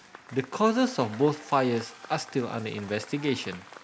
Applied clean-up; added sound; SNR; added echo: none; Applause / Crowd / Cheering; 18 dB; none.